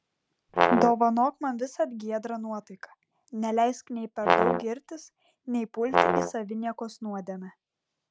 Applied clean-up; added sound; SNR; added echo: none; Brass instrument; -4 dB; none.